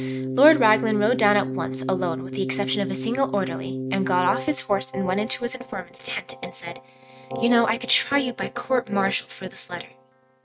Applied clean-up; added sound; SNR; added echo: neural mask model RNNoise.